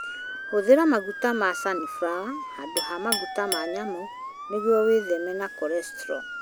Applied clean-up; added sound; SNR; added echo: none; Chink, clink + Motor vehicle (road) / Siren; 8 dB; none.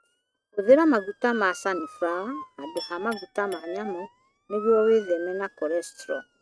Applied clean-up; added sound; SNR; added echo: neural mask model RNNoise.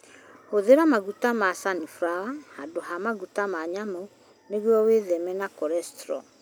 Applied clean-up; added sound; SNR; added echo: none; none; none; none.